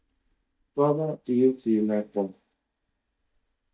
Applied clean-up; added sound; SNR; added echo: neural mask model DeepFilterNet 3.